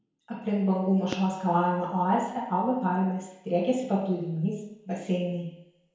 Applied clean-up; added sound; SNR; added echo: none; Fireworks; 17 dB; reverberation time 0.9 s.